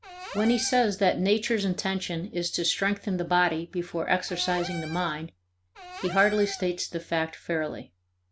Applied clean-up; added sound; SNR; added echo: none; Cupboard open or close / Door; 14 dB; none.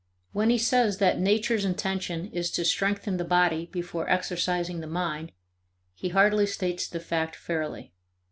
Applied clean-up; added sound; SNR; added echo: none; none; none; none.